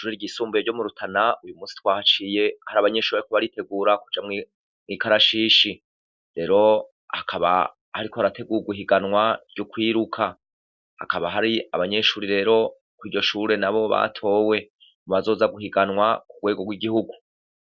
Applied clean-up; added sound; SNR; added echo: none; none; none; none.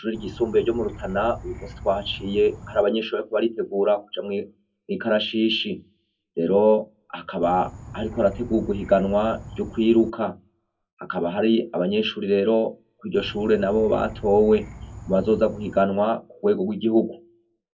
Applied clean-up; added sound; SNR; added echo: none; Insect; 15 dB; reverberation time 0.3 s.